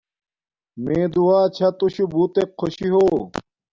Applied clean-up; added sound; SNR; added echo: none; none; none; none.